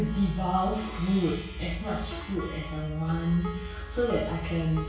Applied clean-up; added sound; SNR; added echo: none; Plucked string instrument; 14 dB; reverberation time 0.6 s.